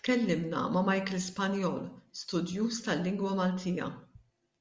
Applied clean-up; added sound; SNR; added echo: none; none; none; none.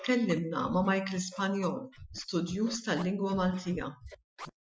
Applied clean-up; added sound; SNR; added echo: classical method Wiener filter.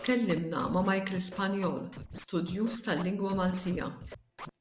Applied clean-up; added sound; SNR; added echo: none; Scratching (performance technique); 15 dB; none.